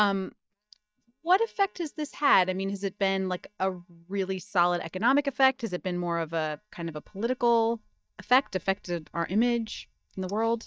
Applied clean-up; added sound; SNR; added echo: neural mask model DeepFilterNet 3.